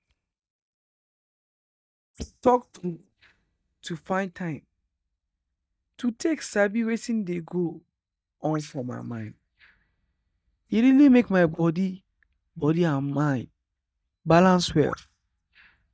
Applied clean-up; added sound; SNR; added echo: neural mask model DeepFilterNet 3.